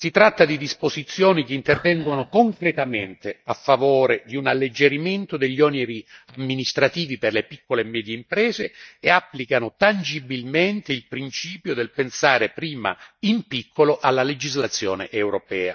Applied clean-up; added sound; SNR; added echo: neural mask model DeepFilterNet 3.